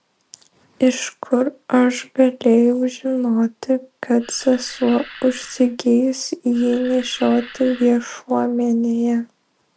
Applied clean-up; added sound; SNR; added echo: none; Animal; 19 dB; none.